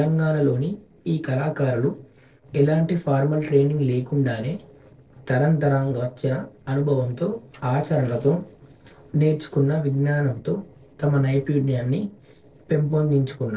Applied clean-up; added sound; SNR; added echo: neural separator model SepFormer DNS4.